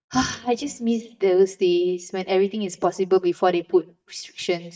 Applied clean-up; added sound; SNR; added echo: neural mask model DeepFilterNet 3.